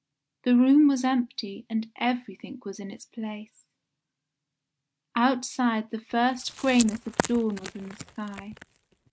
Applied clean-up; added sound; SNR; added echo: neural mask model RNNoise.